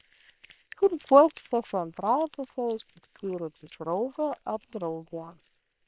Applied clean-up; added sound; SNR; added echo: neural separator model SepFormer WHAM!.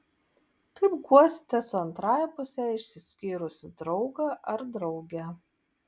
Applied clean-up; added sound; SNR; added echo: none; none; none; none.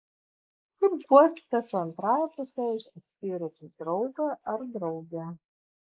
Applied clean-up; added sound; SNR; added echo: neural mask model Resemble Enhance denoiser.